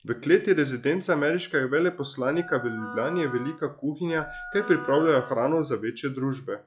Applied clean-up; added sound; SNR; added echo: classical method log-MMSE.